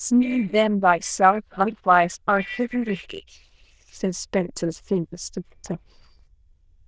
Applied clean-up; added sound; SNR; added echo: neural diffusion model UNIVERSE++.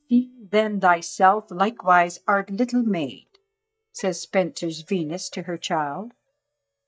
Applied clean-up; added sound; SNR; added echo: neural mask model DeepFilterNet 3.